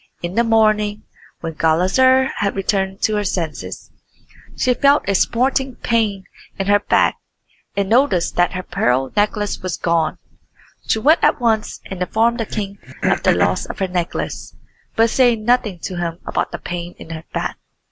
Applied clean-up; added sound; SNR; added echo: none; Cough; 6 dB; none.